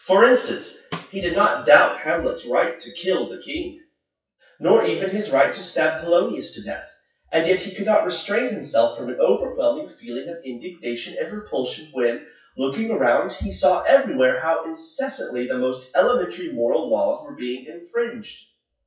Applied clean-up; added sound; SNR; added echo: classical method WPE with log-MMSE.